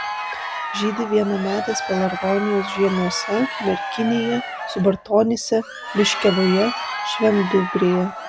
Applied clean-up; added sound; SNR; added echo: none; Crowd; 7 dB; none.